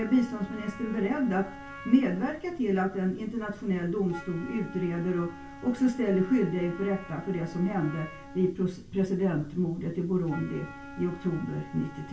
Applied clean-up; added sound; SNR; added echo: none; Wind instrument, woodwind instrument; 17 dB; reverberation time 0.3 s.